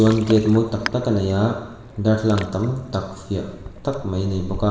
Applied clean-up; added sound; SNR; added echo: none; Ocean; 16 dB; reverberation time 1.3 s.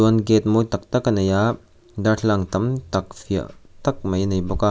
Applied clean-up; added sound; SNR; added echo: none; none; none; none.